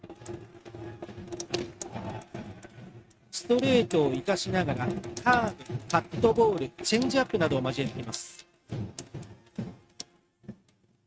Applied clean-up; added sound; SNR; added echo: neural mask model RNNoise.